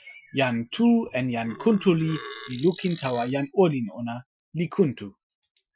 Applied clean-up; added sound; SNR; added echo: classical method Wiener filter.